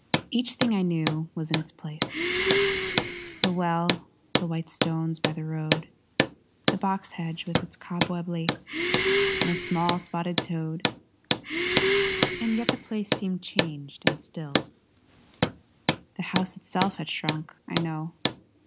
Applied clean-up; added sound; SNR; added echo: none; Breathing + Hammer; -2 dB; none.